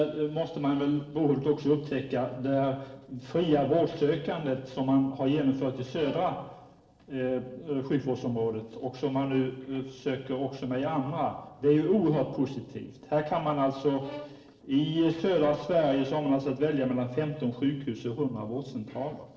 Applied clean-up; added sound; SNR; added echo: neural separator model SepFormer DNS4.